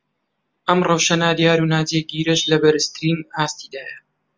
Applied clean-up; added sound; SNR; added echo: none; none; none; none.